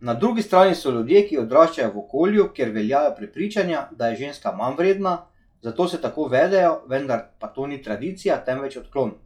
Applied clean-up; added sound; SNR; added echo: classical method log-MMSE.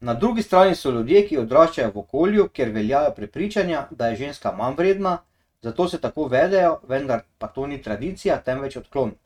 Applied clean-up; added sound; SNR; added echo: neural mask model RNNoise.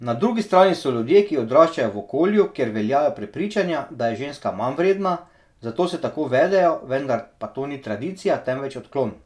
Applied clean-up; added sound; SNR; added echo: none; none; none; none.